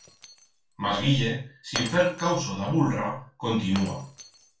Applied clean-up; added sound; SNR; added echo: none; Shatter; 16 dB; reverberation time 0.3 s.